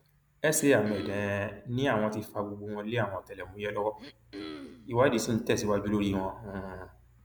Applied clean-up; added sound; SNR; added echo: none; Cough; 14 dB; none.